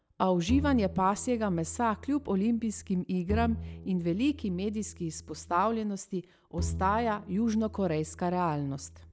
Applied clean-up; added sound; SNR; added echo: none; Bowed string instrument; 10 dB; none.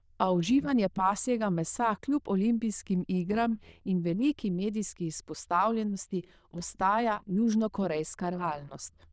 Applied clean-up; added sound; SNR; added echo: neural diffusion model UNIVERSE++.